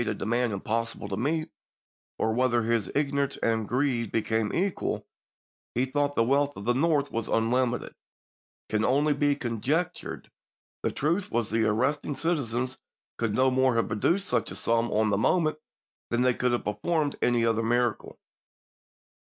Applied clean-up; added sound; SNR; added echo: none; none; none; none.